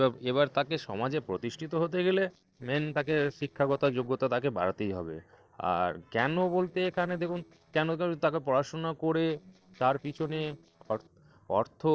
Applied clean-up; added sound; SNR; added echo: neural separator model SepFormer DNS4.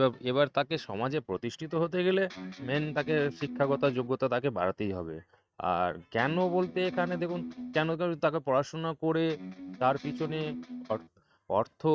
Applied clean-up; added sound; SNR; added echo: neural mask model RNNoise.